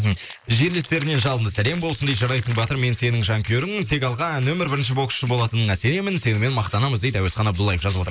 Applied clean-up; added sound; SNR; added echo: neural mask model Resemble Enhance denoiser.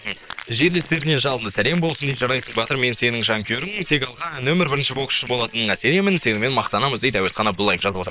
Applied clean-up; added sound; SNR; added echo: neural separator model SepFormer WHAM!.